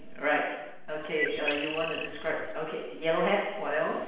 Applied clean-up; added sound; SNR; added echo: none; Bird; 6 dB; reverberation time 1.0 s.